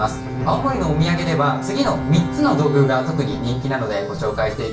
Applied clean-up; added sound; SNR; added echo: none; Bowed string instrument; 9 dB; reverberation time 0.3 s.